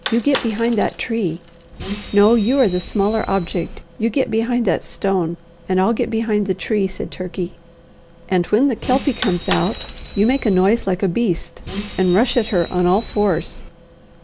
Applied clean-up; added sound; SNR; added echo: none; Bus + Bicycle; 11 dB; none.